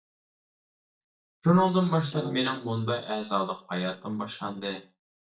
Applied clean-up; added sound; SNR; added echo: neural mask model DeepFilterNet 3.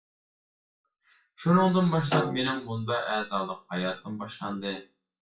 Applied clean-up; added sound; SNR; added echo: classical method WPE with log-MMSE.